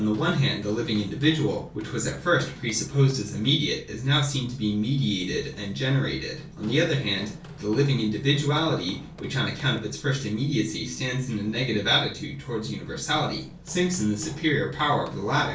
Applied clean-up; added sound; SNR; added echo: none; Run; 18 dB; reverberation time 0.3 s.